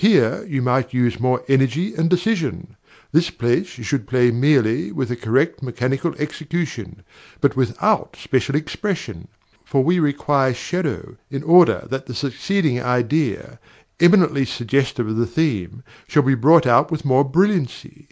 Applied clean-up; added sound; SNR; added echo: none; none; none; none.